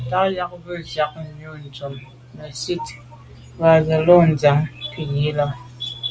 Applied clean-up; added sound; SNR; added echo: none; none; none; none.